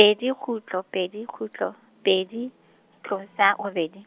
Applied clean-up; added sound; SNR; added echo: none; none; none; none.